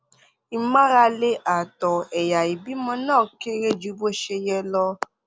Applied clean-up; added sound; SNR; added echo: none; none; none; none.